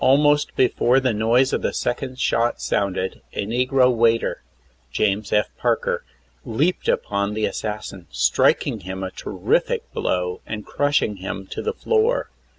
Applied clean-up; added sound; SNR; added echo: none; none; none; none.